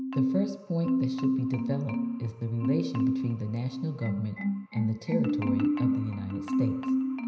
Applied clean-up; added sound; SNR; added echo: none; Marimba, xylophone; -2 dB; reverberation time 0.9 s.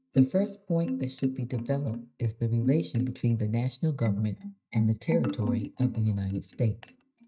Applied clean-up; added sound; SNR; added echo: neural mask model DeepFilterNet 3.